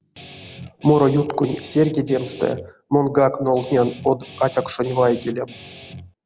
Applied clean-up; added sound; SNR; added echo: none; Guitar; 18 dB; none.